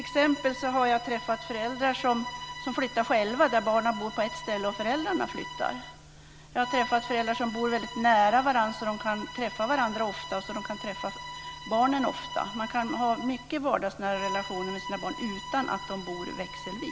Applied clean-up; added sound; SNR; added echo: none; Bowed string instrument; 11 dB; none.